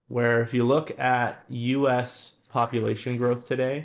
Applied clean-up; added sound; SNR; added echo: neural separator model SepFormer DNS4.